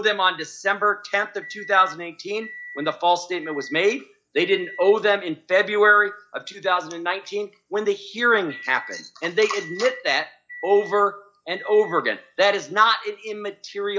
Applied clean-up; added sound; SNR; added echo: classical method log-MMSE.